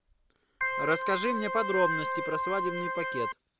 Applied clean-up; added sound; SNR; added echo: none; Organ; -1 dB; none.